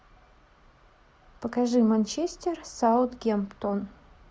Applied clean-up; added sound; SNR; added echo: none; none; none; none.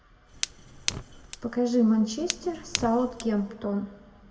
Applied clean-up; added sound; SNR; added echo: none; Fire; 9 dB; reverberation time 0.9 s.